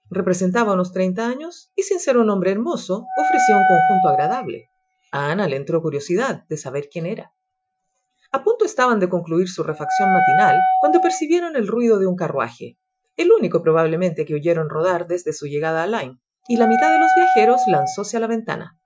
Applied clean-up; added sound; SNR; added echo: classical method Wiener filter.